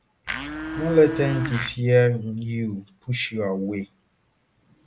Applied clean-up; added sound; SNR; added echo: none; Domestic sounds, home sounds; 6 dB; none.